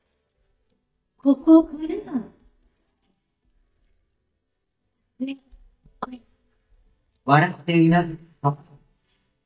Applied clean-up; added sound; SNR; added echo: neural mask model DeepFilterNet 3.